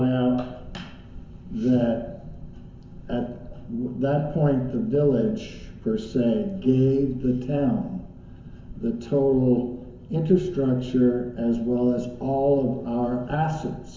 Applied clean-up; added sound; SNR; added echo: none; Boat, Water vehicle; 18 dB; reverberation time 0.3 s.